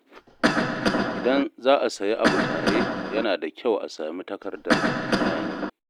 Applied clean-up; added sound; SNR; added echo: none; Cough; -3 dB; none.